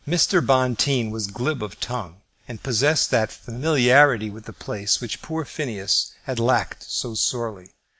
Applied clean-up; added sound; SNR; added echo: none; none; none; none.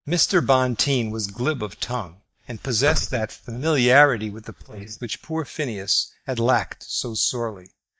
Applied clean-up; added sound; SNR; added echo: neural mask model DeepFilterNet 3.